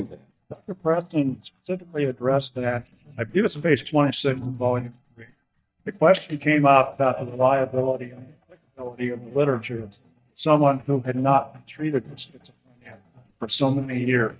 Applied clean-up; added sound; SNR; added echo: neural mask model DeepFilterNet 3.